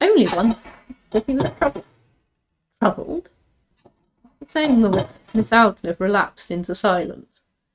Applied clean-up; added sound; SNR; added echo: neural mask model RNNoise.